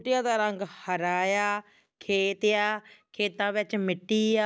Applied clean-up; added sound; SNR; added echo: none; none; none; none.